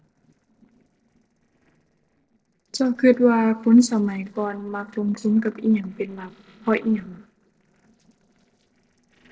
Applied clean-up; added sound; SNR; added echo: neural separator model SepFormer DNS4.